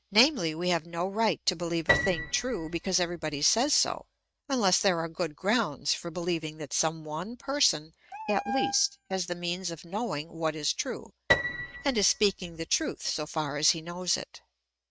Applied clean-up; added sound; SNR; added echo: neural mask model RNNoise.